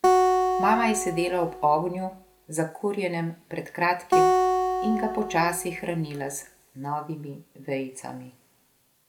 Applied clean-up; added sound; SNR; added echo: none; Acoustic guitar; -3 dB; none.